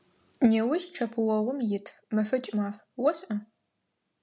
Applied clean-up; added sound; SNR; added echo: none; none; none; none.